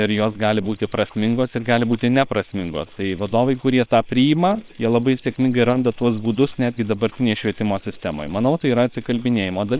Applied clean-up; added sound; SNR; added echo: neural separator model SepFormer WHAM!.